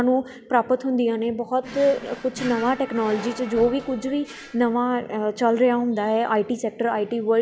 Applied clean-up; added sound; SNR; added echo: none; Drawer open or close; 15 dB; none.